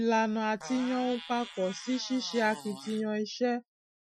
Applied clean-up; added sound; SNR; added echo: classical method Wiener filter.